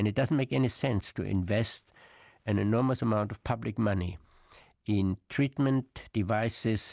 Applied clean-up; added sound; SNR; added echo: none; none; none; none.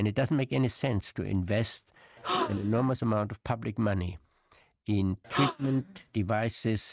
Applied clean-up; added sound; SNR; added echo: neural mask model RNNoise.